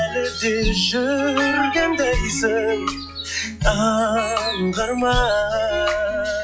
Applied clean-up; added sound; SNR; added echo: classical method log-MMSE.